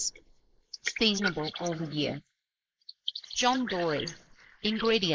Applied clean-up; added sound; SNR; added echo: neural mask model Resemble Enhance denoiser.